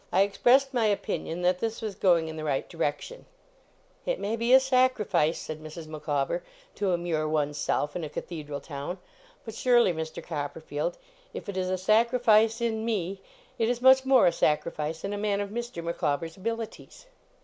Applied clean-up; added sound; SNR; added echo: none; none; none; none.